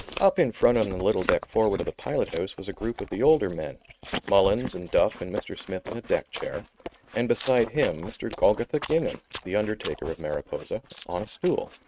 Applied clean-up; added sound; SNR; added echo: neural mask model RNNoise.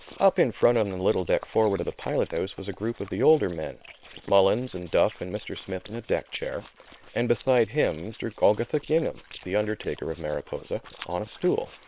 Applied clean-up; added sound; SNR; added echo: neural separator model SepFormer WHAM!.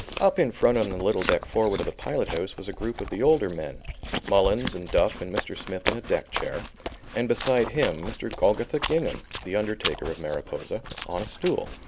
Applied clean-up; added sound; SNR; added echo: none; Chewing, mastication; 9 dB; none.